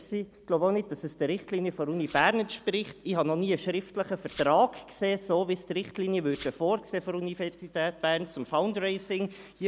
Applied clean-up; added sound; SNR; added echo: none; Glass; 17 dB; none.